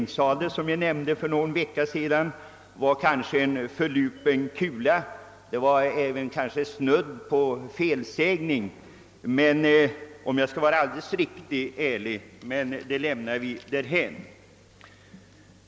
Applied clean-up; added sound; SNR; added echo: none; none; none; none.